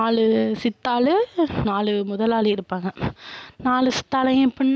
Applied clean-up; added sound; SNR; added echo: none; none; none; none.